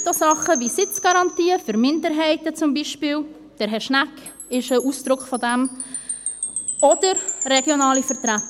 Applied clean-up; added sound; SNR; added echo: none; Wind chime; 9 dB; none.